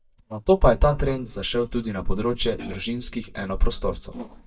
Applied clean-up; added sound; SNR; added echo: neural mask model DeepFilterNet 3.